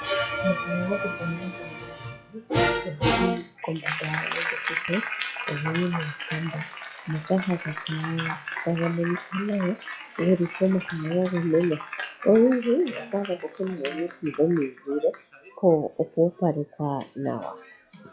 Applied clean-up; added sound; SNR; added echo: classical method log-MMSE.